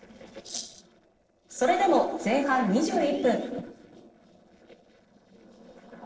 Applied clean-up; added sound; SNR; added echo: neural separator model SepFormer DNS4.